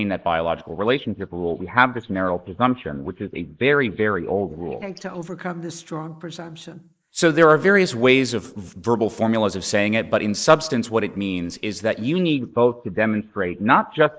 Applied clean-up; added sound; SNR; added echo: neural mask model Resemble Enhance denoiser.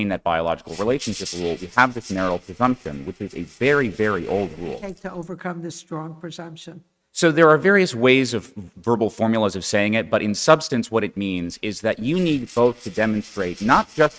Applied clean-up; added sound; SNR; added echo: neural mask model RNNoise.